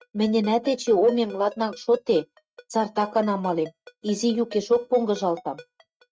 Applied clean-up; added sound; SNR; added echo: neural mask model RNNoise.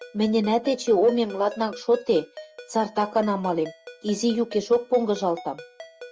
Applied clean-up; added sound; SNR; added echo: none; Ringtone; 18 dB; none.